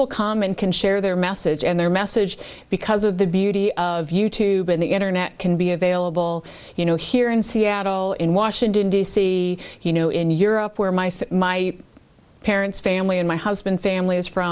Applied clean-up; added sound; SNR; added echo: none; none; none; none.